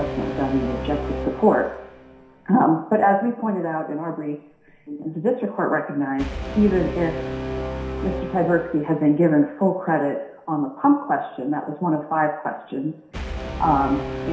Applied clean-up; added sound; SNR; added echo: none; Brass instrument; 10 dB; reverberation time 0.7 s.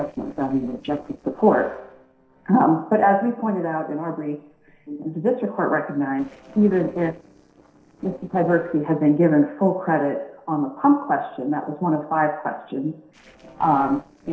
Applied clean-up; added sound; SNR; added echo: neural separator model SepFormer DNS4.